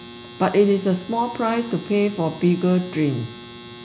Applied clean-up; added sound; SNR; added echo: none; Domestic sounds, home sounds; 15 dB; none.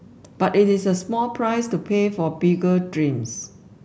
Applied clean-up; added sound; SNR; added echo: none; none; none; none.